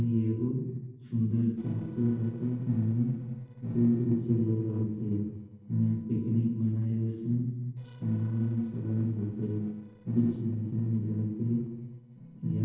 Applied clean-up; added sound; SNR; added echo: neural separator model SepFormer DNS4.